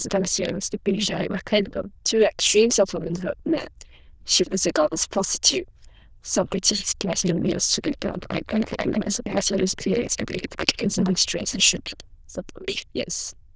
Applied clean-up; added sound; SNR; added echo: neural diffusion model UNIVERSE++.